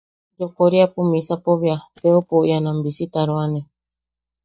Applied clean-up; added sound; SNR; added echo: neural mask model DeepFilterNet 3.